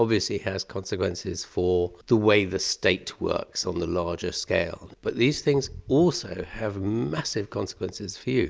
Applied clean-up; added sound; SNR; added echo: none; none; none; none.